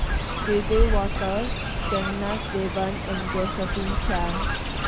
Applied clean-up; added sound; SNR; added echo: none; Fowl; -3 dB; none.